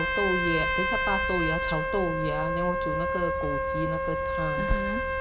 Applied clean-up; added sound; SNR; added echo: none; Trumpet; -2 dB; none.